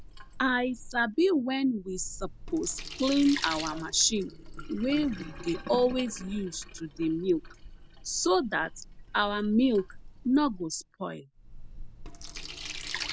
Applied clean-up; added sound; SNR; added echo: none; Sink (filling or washing); 12 dB; none.